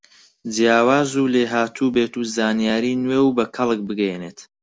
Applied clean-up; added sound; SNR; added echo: none; none; none; none.